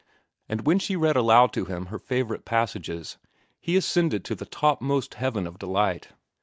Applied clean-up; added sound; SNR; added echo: none; none; none; none.